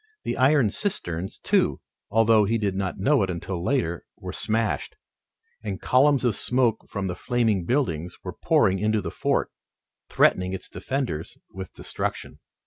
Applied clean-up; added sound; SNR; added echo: none; none; none; none.